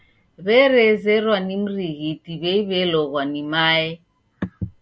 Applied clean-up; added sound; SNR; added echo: none; none; none; none.